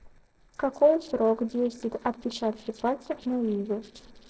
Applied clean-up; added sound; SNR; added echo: neural separator model SepFormer DNS4.